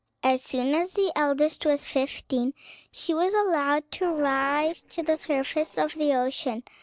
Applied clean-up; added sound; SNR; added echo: neural separator model SepFormer DNS4.